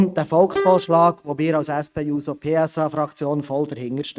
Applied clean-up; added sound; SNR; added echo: neural mask model RNNoise.